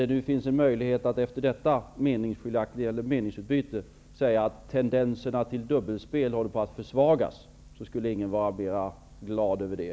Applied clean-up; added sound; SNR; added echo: none; none; none; none.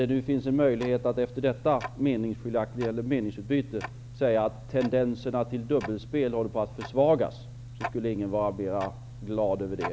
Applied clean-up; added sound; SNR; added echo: none; Tick-tock; 13 dB; none.